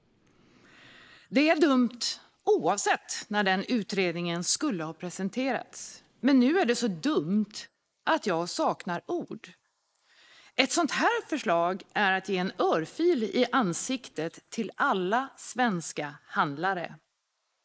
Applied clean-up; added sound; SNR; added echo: neural mask model Resemble Enhance denoiser.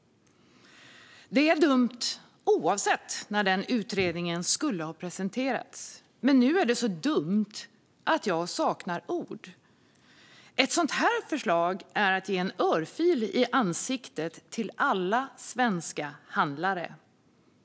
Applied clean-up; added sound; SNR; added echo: none; none; none; none.